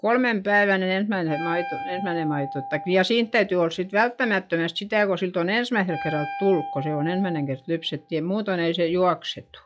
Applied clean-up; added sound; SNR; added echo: classical method log-MMSE.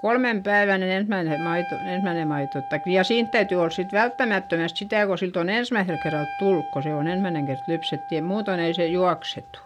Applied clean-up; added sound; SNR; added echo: none; Wind instrument, woodwind instrument; 11 dB; none.